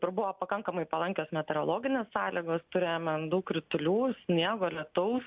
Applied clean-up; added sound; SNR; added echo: none; none; none; none.